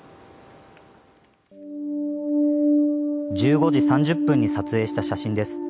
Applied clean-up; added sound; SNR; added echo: none; none; none; none.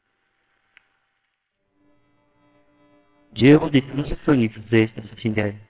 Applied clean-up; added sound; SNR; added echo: neural separator model SepFormer WHAMR!.